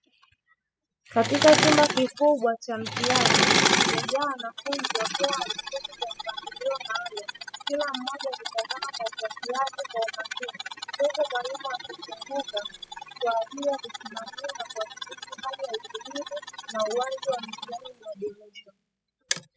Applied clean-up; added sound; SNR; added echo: classical method spectral subtraction.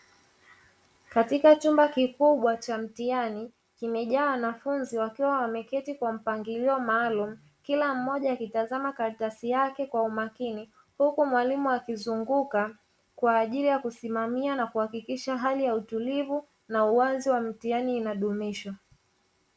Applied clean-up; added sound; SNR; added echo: none; none; none; none.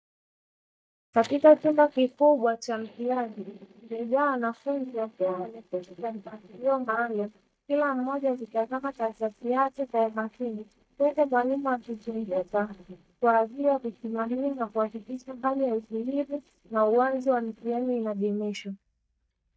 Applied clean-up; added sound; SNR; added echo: neural mask model DeepFilterNet 3.